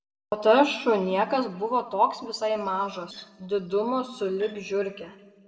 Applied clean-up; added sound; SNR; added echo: neural separator model SepFormer DNS4.